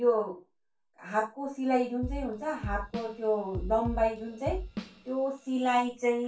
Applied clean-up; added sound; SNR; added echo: none; Drum kit; 8 dB; reverberation time 0.2 s.